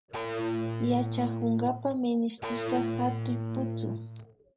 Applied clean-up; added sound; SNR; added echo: none; Electric guitar / Bass guitar; 2 dB; reverberation time 0.4 s.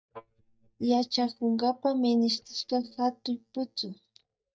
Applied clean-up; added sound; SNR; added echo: neural mask model DeepFilterNet 3.